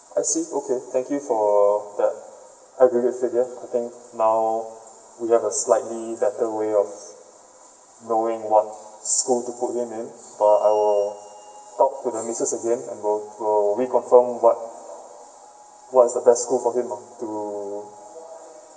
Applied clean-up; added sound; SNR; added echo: none; none; none; reverberation time 0.9 s.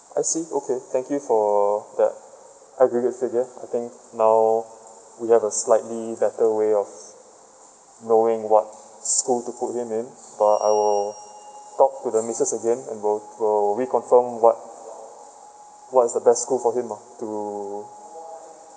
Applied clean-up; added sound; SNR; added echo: none; none; none; none.